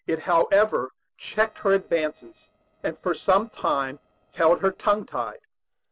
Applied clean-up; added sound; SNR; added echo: neural separator model SepFormer DNS4.